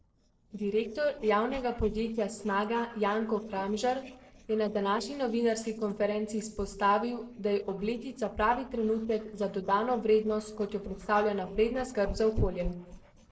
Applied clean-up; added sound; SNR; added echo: neural separator model SepFormer DNS4.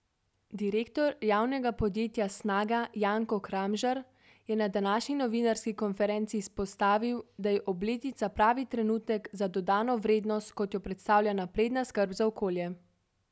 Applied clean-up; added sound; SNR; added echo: none; none; none; none.